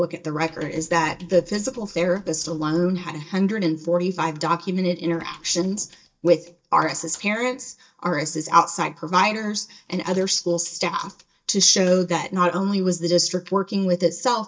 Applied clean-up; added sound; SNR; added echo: neural mask model DeepFilterNet 3.